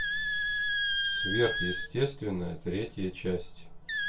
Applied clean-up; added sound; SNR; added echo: none; Squeak; 0 dB; reverberation time 0.2 s.